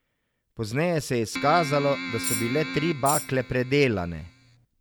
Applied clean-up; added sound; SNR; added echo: none; Tambourine + Keyboard (musical); 7 dB; none.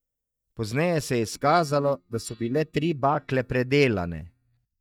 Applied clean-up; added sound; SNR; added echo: neural mask model DeepFilterNet 3.